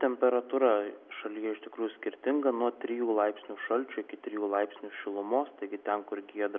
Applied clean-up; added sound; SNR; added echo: none; none; none; none.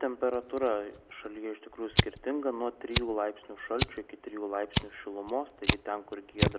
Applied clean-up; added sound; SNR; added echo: none; Fire; -2 dB; none.